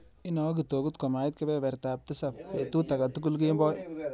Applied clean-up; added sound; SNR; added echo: none; none; none; none.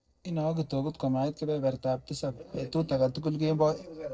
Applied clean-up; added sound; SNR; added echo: neural separator model SepFormer DNS4.